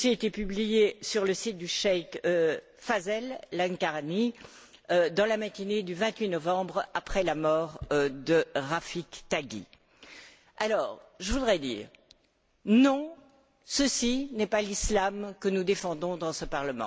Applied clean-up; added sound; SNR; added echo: none; none; none; none.